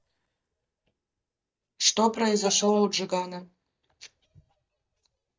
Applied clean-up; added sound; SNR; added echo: neural mask model DeepFilterNet 3.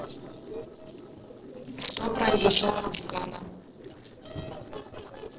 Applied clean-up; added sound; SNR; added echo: neural separator model SepFormer DNS4.